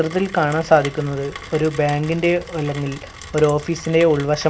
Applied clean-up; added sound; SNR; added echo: none; Rain; 17 dB; none.